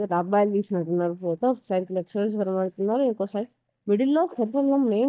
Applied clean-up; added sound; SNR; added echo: neural mask model DeepFilterNet 3.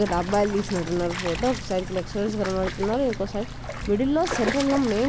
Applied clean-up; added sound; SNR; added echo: none; Engine + Stream; 7 dB; none.